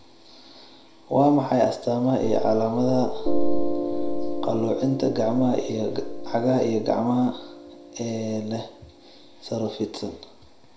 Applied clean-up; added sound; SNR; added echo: none; Piano; 2 dB; reverberation time 0.4 s.